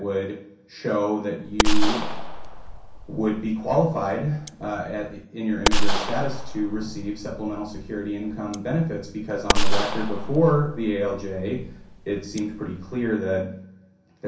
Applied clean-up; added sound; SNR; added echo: none; Gunshot, gunfire; -3 dB; reverberation time 0.6 s.